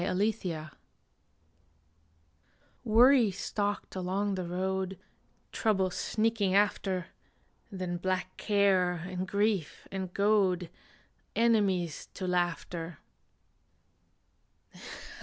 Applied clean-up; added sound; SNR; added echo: none; none; none; none.